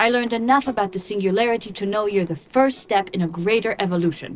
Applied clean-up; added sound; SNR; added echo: neural separator model SepFormer DNS4.